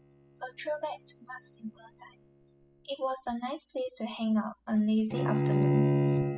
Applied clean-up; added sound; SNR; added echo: classical method spectral subtraction.